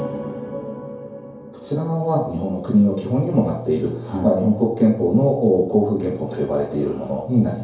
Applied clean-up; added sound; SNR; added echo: none; none; none; reverberation time 2.4 s.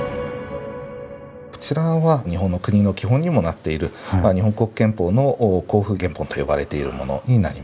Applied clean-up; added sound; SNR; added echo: none; none; none; none.